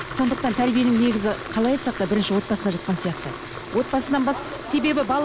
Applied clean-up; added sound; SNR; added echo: none; Fill (with liquid) / Water tap, faucet; 11 dB; none.